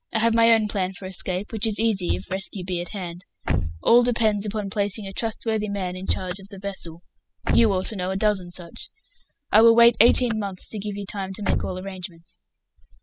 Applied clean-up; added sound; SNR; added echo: classical method spectral subtraction.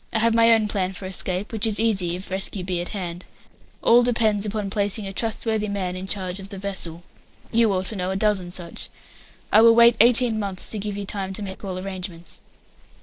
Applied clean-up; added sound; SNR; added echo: neural separator model SepFormer DNS4.